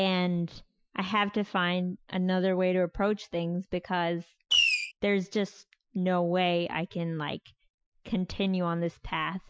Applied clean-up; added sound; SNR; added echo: classical method Wiener filter.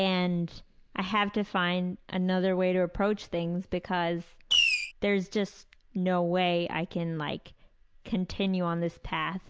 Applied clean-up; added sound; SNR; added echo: none; Fireworks; -5 dB; none.